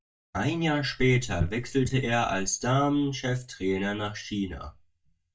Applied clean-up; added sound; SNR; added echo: neural mask model DeepFilterNet 3.